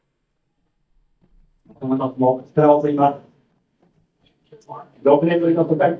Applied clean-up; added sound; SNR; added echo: neural mask model DeepFilterNet 3.